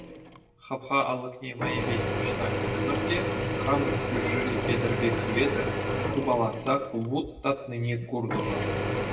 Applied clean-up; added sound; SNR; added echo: none; Drill / Mechanisms; 0 dB; reverberation time 0.8 s.